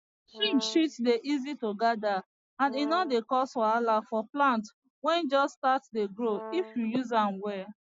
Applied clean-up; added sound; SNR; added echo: none; Brass instrument; 14 dB; none.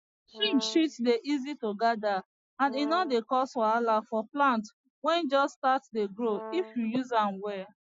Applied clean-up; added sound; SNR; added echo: classical method Wiener filter.